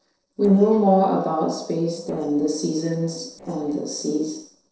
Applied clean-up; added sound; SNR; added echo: neural separator model SepFormer DNS4.